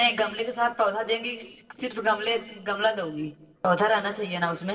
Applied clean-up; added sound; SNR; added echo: neural separator model SepFormer DNS4.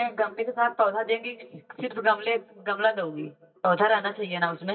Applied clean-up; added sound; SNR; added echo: neural mask model DeepFilterNet 3.